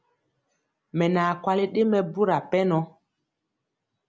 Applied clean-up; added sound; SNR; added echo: none; none; none; none.